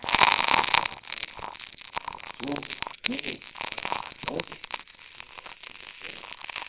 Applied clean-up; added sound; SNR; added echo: neural separator model SepFormer WHAMR!.